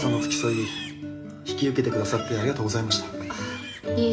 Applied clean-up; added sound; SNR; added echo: none; Livestock, farm animals, working animals; 15 dB; reverberation time 0.7 s.